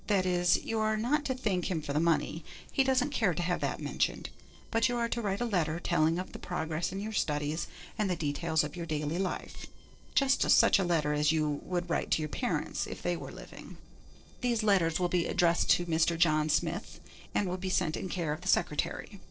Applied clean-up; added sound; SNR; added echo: neural separator model SepFormer DNS4.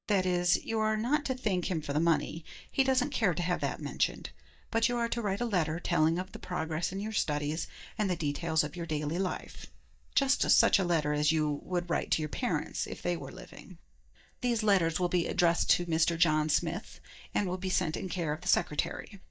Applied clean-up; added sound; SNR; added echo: neural mask model DeepFilterNet 3.